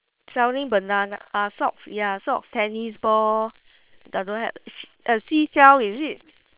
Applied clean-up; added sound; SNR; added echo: neural separator model SepFormer WHAM!.